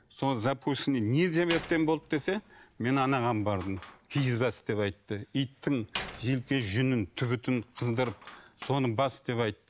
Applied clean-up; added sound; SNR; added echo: none; Slam; 18 dB; none.